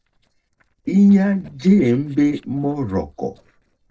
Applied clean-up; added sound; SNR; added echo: neural separator model SepFormer DNS4.